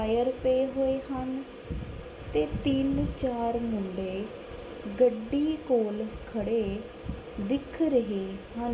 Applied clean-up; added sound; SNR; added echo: none; none; none; reverberation time 0.5 s.